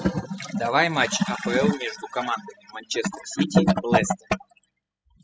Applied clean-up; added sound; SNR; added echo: classical method spectral subtraction.